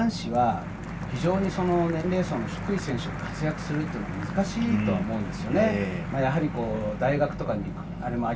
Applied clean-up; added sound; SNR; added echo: none; Applause; 17 dB; reverberation time 0.2 s.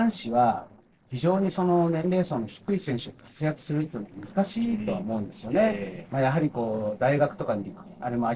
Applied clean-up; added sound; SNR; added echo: neural separator model SepFormer DNS4.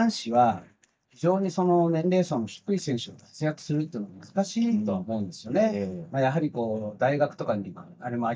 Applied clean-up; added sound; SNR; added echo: neural mask model DeepFilterNet 3.